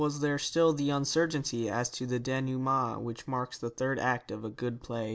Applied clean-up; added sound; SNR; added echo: none; none; none; none.